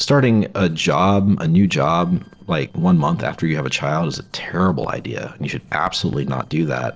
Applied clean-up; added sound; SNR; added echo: neural separator model SepFormer DNS4.